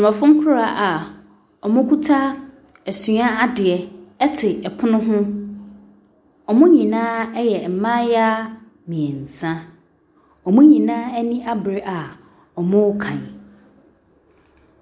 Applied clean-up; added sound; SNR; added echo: none; none; none; none.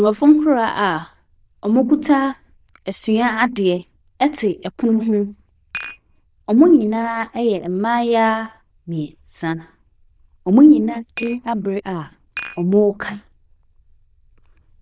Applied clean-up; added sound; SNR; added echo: neural diffusion model UNIVERSE++.